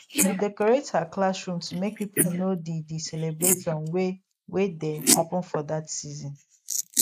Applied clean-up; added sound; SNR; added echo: neural mask model Resemble Enhance denoiser.